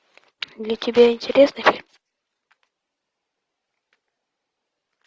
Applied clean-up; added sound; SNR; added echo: none; none; none; none.